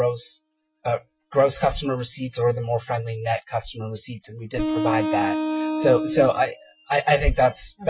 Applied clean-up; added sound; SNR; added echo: classical method Wiener filter.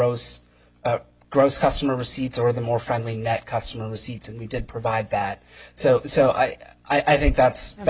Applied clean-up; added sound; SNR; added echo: none; none; none; none.